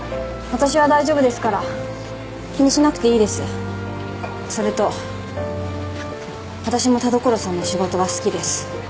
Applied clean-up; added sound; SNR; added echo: none; none; none; none.